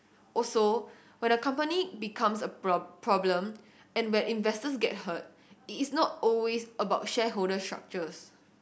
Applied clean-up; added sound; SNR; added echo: none; none; none; none.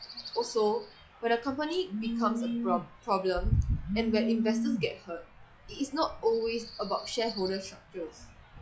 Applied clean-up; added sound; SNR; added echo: classical method log-MMSE.